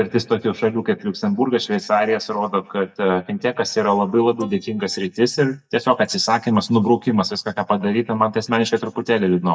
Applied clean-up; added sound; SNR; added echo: neural mask model DeepFilterNet 3.